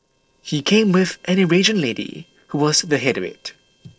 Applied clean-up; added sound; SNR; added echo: neural separator model SepFormer DNS4.